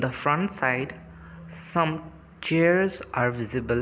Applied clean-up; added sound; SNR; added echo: none; none; none; none.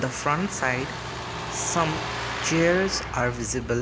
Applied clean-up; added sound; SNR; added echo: none; Truck; 6 dB; none.